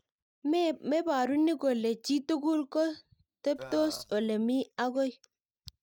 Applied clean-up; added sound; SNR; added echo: neural mask model DeepFilterNet 3.